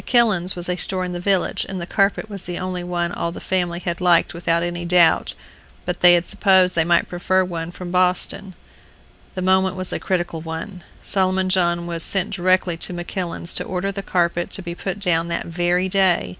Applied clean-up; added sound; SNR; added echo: none; none; none; none.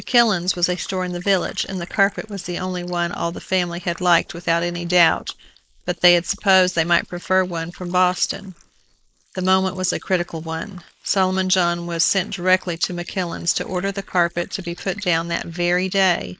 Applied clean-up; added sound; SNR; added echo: neural mask model Resemble Enhance denoiser.